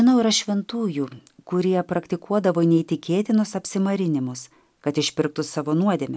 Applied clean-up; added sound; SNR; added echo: none; none; none; none.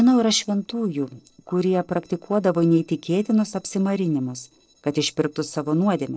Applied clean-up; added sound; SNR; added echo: neural separator model SepFormer DNS4.